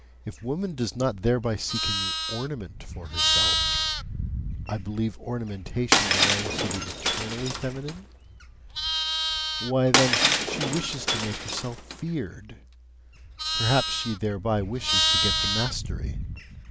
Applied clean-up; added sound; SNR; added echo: none; Livestock, farm animals, working animals + Shatter; -2 dB; none.